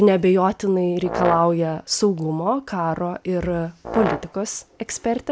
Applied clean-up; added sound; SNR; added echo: none; Brass instrument; 8 dB; none.